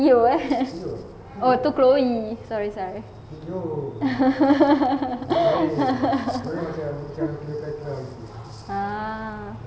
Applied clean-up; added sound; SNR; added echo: none; none; none; none.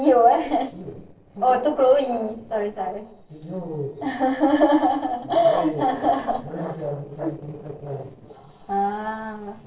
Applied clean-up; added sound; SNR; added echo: neural separator model SepFormer DNS4.